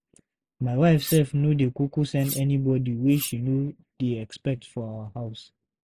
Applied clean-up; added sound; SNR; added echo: neural mask model Resemble Enhance denoiser.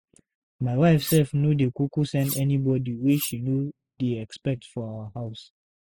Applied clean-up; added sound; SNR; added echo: classical method spectral subtraction.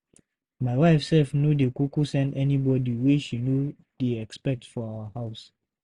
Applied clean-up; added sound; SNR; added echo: none; none; none; none.